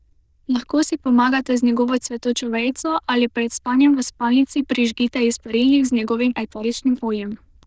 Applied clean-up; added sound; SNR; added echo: neural diffusion model UNIVERSE++.